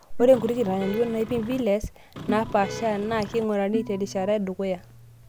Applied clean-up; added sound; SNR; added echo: none; Organ + Vehicle horn, car horn, honking; 10 dB; none.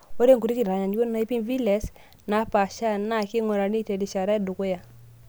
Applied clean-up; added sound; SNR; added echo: none; none; none; none.